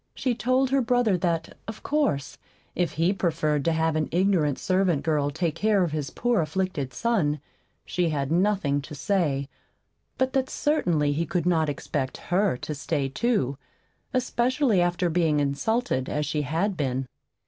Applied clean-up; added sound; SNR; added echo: none; none; none; none.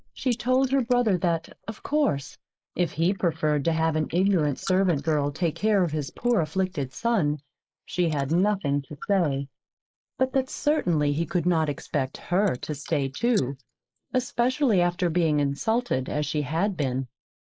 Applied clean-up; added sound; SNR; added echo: neural mask model Resemble Enhance denoiser.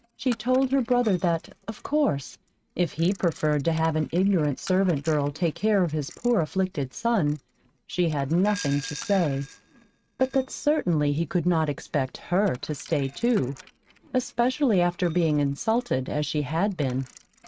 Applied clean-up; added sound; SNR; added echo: neural mask model RNNoise.